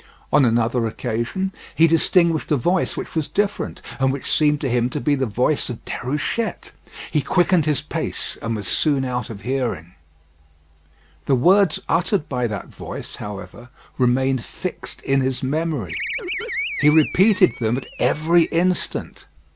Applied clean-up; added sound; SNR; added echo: none; Animal; 9 dB; none.